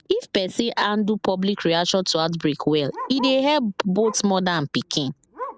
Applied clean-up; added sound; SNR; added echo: none; Bark; 18 dB; none.